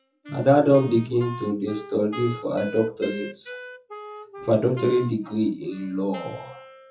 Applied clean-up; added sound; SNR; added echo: classical method WPE with log-MMSE.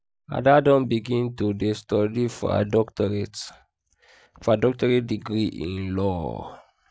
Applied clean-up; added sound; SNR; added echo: none; none; none; none.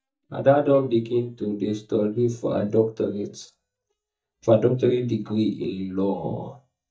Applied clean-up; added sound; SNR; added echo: neural mask model DeepFilterNet 3.